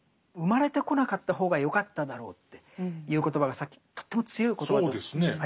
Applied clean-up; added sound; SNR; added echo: none; none; none; none.